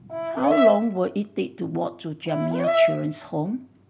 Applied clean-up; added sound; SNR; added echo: none; Brass instrument; -1 dB; none.